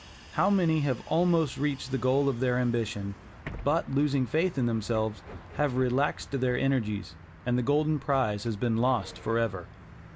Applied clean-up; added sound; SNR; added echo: none; Bus; 18 dB; none.